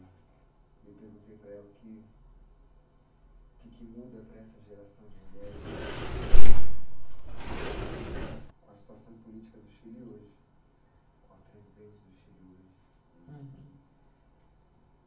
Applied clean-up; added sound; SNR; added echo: none; Sliding door; 16 dB; reverberation time 0.3 s.